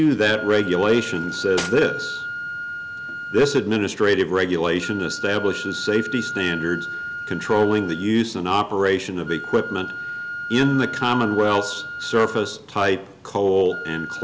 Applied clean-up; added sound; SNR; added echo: none; Cutlery, silverware + Wind instrument, woodwind instrument; 10 dB; none.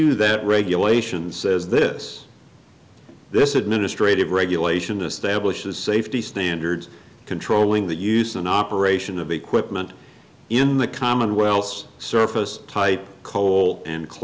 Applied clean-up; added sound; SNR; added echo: none; none; none; none.